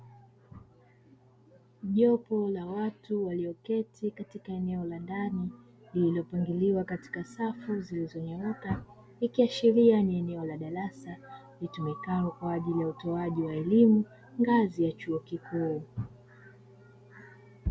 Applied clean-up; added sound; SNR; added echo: none; none; none; none.